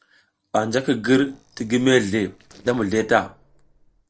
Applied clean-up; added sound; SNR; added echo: neural separator model SepFormer DNS4.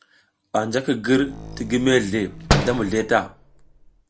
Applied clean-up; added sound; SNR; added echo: none; Slam; 5 dB; none.